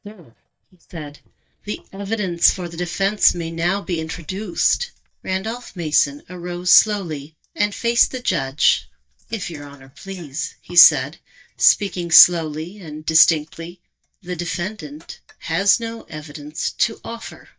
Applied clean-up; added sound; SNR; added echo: neural mask model DeepFilterNet 3.